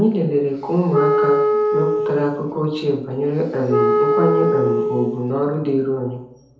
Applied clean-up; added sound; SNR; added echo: none; Wind instrument, woodwind instrument; 0 dB; reverberation time 1.9 s.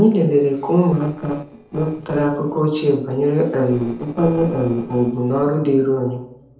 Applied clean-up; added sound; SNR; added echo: neural separator model SepFormer DNS4.